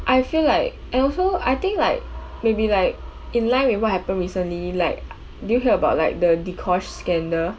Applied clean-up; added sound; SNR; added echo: none; none; none; none.